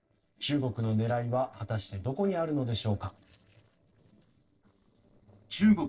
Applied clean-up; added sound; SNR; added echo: neural separator model SepFormer DNS4.